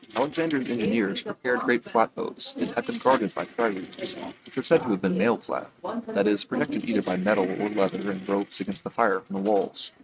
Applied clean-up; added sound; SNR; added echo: neural mask model RNNoise.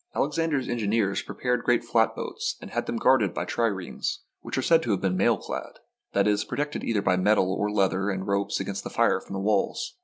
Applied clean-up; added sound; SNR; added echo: none; none; none; none.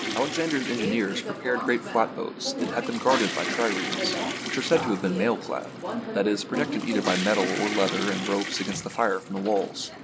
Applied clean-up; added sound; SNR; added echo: none; Subway, metro, underground + Toilet flush / Water; 4 dB; none.